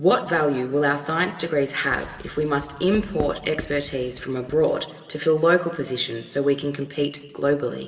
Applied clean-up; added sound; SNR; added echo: none; Writing; 14 dB; reverberation time 2.2 s.